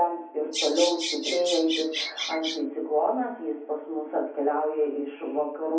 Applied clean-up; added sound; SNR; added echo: none; Bird vocalization, bird call, bird song; 4 dB; reverberation time 0.7 s.